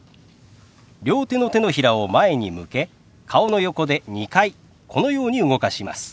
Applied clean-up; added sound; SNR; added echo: none; none; none; none.